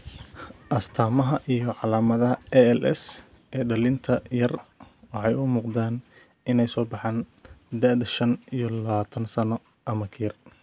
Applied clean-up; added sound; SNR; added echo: none; none; none; none.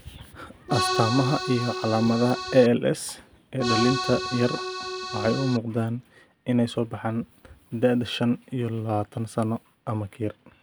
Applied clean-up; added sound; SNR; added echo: none; Accordion; 4 dB; none.